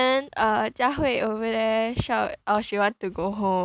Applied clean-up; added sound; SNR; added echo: none; none; none; none.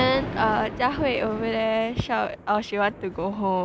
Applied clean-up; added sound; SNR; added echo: none; Thunder; 11 dB; none.